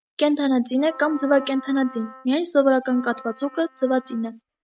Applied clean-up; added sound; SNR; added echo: neural mask model RNNoise.